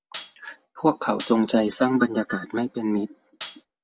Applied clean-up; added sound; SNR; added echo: none; Hi-hat; 6 dB; none.